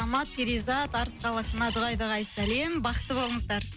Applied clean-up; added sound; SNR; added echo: none; Bird + Walk, footsteps; 13 dB; none.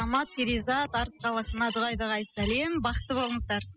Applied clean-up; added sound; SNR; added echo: classical method spectral subtraction.